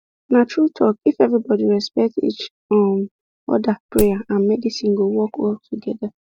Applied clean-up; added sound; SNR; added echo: none; Wood; 11 dB; none.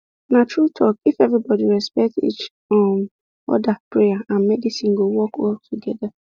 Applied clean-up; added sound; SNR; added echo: none; none; none; none.